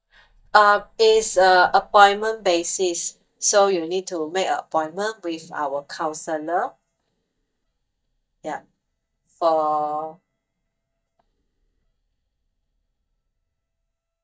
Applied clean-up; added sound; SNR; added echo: neural mask model DeepFilterNet 3.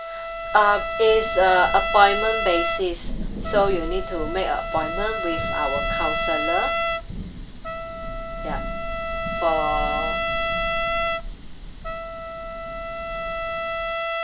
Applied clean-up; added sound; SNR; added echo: none; Thunder / Rain + Trumpet; 1 dB; none.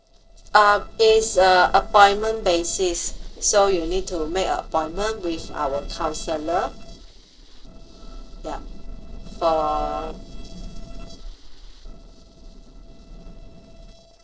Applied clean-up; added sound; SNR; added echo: neural separator model SepFormer DNS4.